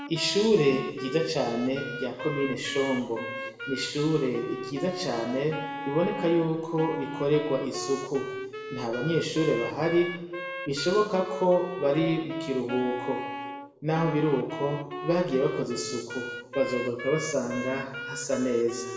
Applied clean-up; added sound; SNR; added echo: none; Wind instrument, woodwind instrument; 9 dB; reverberation time 1.1 s.